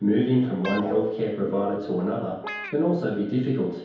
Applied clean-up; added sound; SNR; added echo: none; Guitar; 11 dB; reverberation time 2.2 s.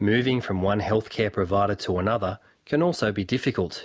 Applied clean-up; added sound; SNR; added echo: none; none; none; none.